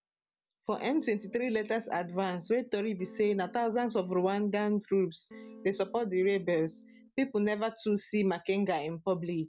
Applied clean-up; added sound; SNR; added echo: none; Electric guitar / Strum; 20 dB; none.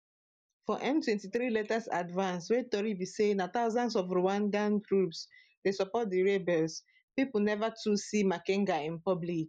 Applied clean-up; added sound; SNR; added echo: neural mask model Resemble Enhance denoiser.